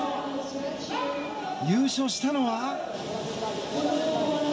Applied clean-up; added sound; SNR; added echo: none; none; none; reverberation time 2.1 s.